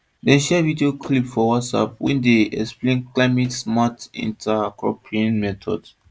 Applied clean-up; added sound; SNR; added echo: neural separator model SepFormer DNS4.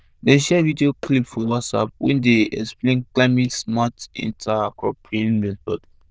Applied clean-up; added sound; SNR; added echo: neural diffusion model UNIVERSE++.